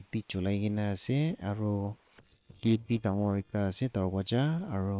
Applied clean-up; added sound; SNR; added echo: neural separator model SepFormer WHAM!.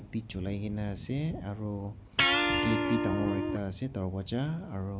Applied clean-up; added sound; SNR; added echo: none; Electric guitar; -3 dB; none.